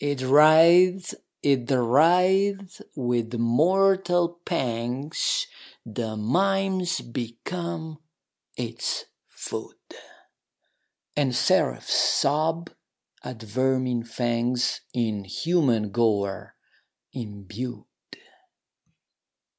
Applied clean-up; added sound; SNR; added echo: none; none; none; none.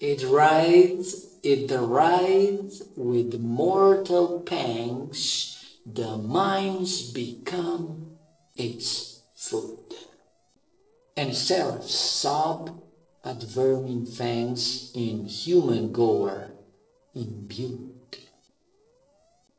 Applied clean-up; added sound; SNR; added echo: neural separator model SepFormer DNS4.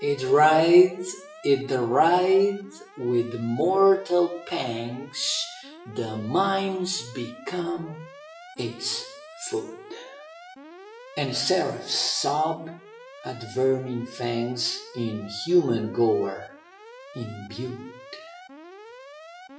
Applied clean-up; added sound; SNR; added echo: classical method WPE with log-MMSE.